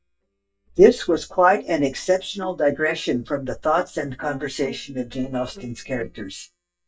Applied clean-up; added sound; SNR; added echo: neural mask model DeepFilterNet 3.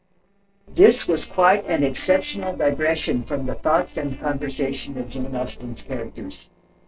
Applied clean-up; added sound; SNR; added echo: neural separator model SepFormer DNS4.